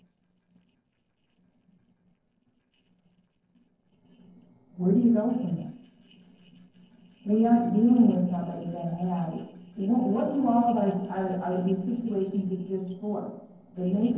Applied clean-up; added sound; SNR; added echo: neural separator model SepFormer DNS4.